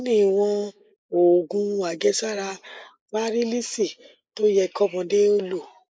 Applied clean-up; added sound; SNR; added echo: neural mask model Resemble Enhance denoiser.